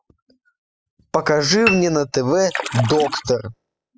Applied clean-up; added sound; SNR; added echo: classical method spectral subtraction.